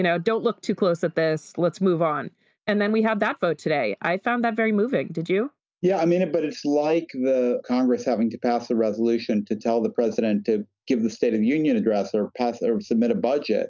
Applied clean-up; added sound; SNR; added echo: none; none; none; none.